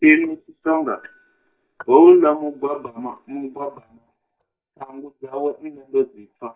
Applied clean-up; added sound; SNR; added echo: neural mask model DeepFilterNet 3.